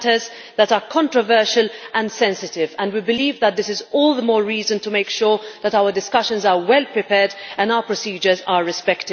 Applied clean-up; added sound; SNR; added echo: none; none; none; none.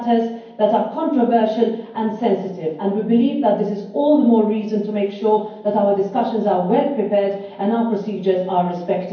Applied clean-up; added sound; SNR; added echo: none; none; none; reverberation time 0.9 s.